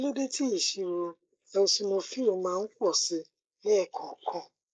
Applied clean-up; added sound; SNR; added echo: neural mask model Resemble Enhance denoiser.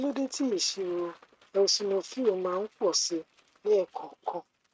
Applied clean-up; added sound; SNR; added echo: neural mask model RNNoise.